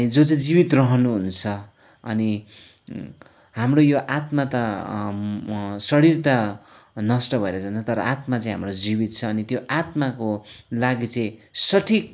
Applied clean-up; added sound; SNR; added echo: none; none; none; none.